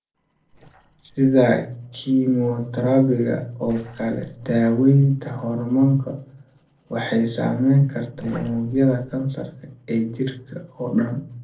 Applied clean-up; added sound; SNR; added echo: neural separator model SepFormer DNS4.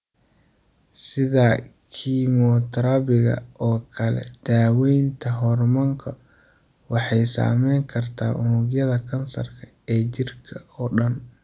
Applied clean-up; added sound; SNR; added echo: none; none; none; none.